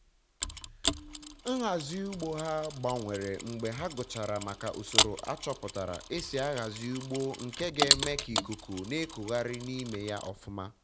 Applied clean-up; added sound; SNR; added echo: none; Mechanisms; 1 dB; none.